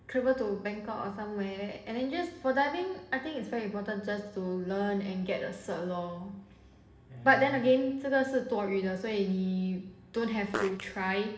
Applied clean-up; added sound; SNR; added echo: none; Fart; 8 dB; reverberation time 1.1 s.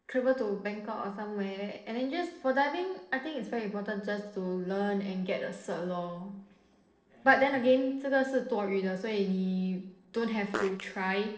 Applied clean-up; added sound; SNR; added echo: neural separator model SepFormer DNS4.